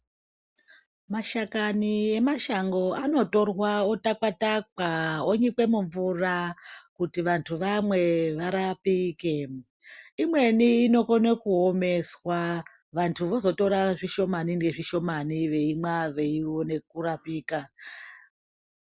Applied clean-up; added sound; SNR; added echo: none; none; none; none.